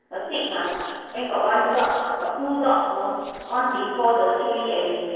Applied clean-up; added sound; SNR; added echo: neural separator model SepFormer DNS4.